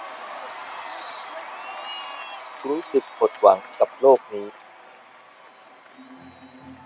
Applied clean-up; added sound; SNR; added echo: none; Cheering; 14 dB; none.